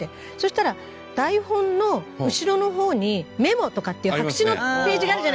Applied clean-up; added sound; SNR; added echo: none; none; none; none.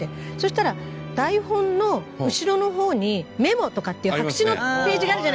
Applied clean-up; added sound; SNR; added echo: none; Bowed string instrument; 16 dB; none.